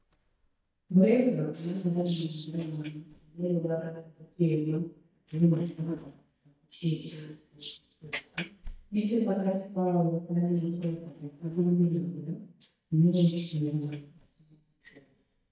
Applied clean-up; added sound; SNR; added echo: neural mask model DeepFilterNet 3.